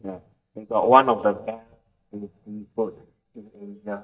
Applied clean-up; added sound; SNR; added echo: neural mask model DeepFilterNet 3.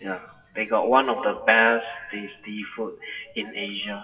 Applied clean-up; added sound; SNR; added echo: classical method WPE with log-MMSE.